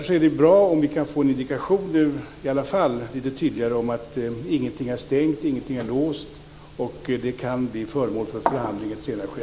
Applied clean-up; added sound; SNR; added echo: none; none; none; none.